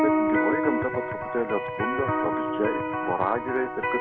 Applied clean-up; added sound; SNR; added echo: none; Electric guitar; -3 dB; none.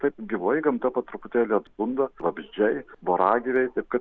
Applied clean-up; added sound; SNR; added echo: none; none; none; none.